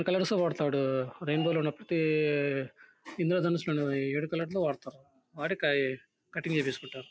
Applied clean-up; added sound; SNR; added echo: none; none; none; none.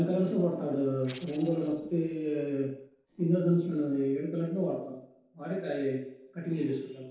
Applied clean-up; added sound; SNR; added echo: neural separator model SepFormer DNS4.